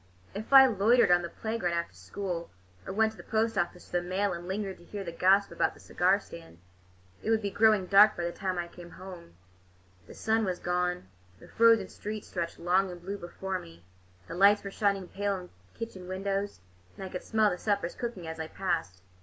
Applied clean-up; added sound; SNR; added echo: none; none; none; none.